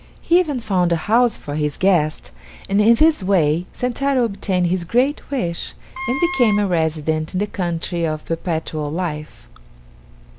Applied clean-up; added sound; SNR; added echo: none; Wind instrument, woodwind instrument; 9 dB; none.